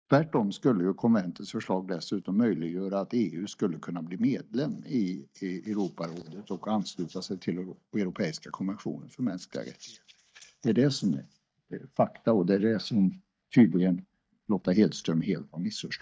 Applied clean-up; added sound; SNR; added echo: neural mask model DeepFilterNet 3.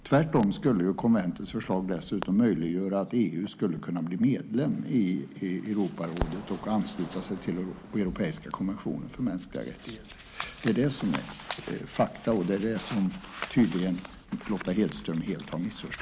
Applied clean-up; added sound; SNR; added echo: none; Crackle; 18 dB; none.